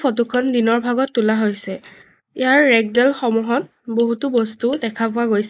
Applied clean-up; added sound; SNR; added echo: neural mask model Resemble Enhance denoiser.